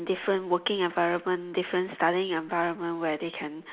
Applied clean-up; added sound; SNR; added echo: none; none; none; none.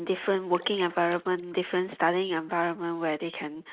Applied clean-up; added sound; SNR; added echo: neural mask model RNNoise.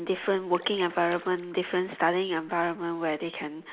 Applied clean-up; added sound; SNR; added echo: none; Splash, splatter; 19 dB; none.